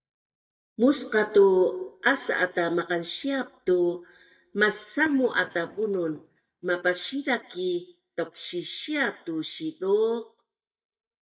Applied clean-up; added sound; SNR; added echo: neural mask model DeepFilterNet 3.